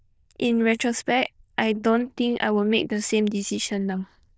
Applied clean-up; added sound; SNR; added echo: neural diffusion model UNIVERSE++.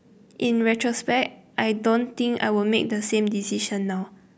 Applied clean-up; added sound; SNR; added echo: none; none; none; none.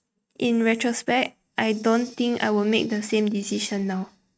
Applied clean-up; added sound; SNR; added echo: neural mask model RNNoise.